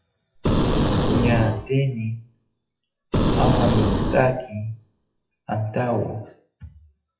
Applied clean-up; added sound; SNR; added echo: classical method WPE with log-MMSE.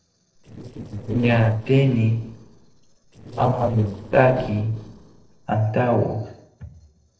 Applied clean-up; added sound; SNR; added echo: neural separator model SepFormer DNS4.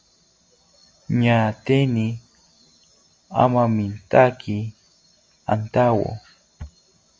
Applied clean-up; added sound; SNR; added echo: none; none; none; none.